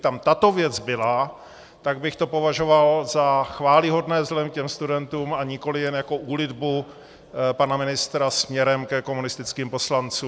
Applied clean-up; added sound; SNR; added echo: none; none; none; none.